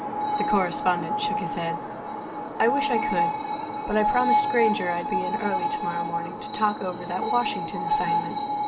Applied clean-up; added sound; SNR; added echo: none; Screech; -1 dB; none.